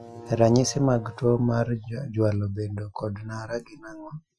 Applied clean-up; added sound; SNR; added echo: classical method Wiener filter.